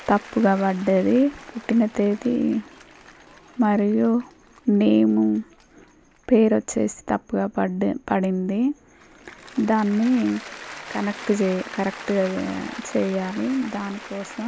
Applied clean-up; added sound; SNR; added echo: none; Applause / Cheering; 19 dB; none.